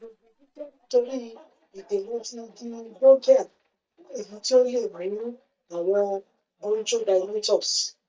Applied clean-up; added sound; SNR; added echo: neural mask model DeepFilterNet 3.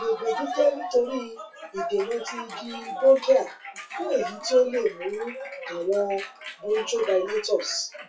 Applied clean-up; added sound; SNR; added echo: classical method WPE with log-MMSE.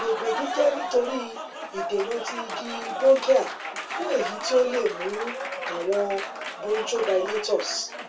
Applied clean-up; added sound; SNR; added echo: none; Applause; 7 dB; reverberation time 0.2 s.